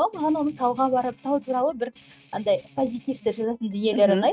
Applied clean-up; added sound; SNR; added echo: neural mask model RNNoise.